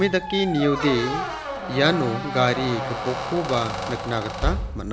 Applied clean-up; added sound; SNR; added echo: none; Squeak; 4 dB; none.